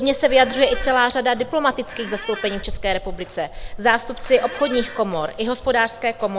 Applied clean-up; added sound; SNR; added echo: none; Squeak + Bathtub (filling or washing); 11 dB; none.